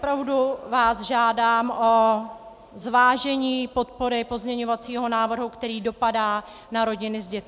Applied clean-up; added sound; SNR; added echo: none; none; none; none.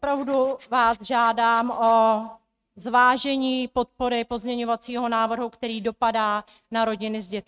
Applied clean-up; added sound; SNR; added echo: neural mask model RNNoise.